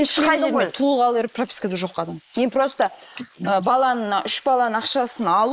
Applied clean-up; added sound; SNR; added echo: neural mask model Resemble Enhance denoiser.